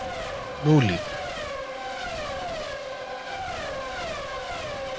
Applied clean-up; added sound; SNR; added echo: none; Race car, auto racing / Accelerating, revving, vroom / Mechanisms; 2 dB; none.